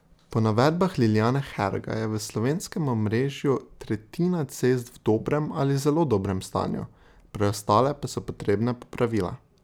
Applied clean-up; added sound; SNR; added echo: none; none; none; none.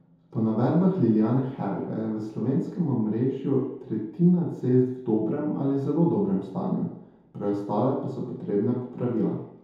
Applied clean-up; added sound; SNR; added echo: none; none; none; reverberation time 0.8 s.